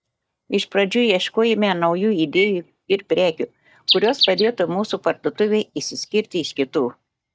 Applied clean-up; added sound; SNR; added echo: neural mask model DeepFilterNet 3.